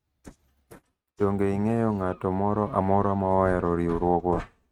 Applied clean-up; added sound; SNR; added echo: neural mask model RNNoise.